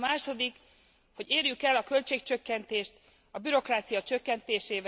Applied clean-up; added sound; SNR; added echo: none; none; none; none.